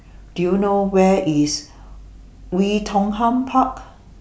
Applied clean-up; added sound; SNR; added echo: none; none; none; none.